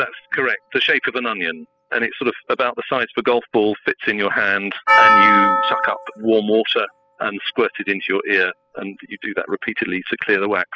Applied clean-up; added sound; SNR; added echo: classical method spectral subtraction.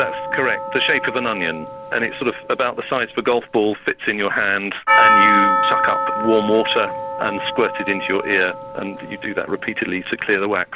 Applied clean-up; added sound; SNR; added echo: none; Percussion; 2 dB; none.